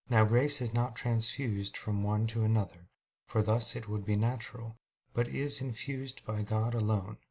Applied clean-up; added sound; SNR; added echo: none; none; none; none.